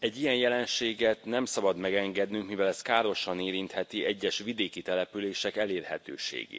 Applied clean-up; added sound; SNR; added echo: none; none; none; none.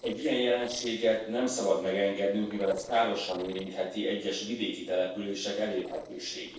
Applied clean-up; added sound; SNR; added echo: neural separator model SepFormer DNS4.